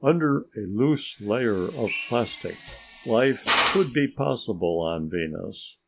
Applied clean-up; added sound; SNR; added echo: none; Drill; 4 dB; none.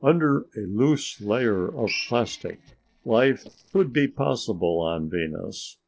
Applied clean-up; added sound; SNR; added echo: neural separator model SepFormer DNS4.